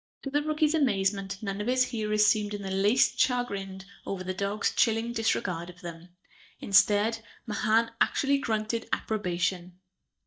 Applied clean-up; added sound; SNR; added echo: neural mask model DeepFilterNet 3.